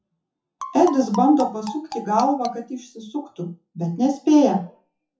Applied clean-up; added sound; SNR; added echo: classical method WPE with log-MMSE.